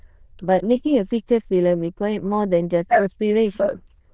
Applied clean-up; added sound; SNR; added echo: neural diffusion model UNIVERSE++.